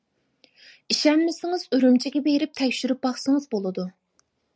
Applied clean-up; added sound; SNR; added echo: none; none; none; none.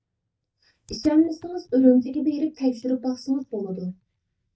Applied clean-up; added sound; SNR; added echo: neural mask model DeepFilterNet 3.